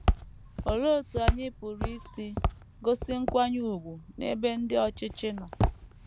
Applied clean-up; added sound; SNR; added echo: none; Walk, footsteps; 2 dB; none.